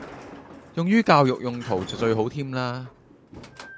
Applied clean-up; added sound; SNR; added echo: none; Sliding door; 17 dB; none.